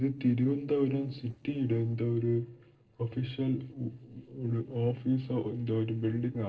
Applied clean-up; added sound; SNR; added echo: neural separator model SepFormer DNS4.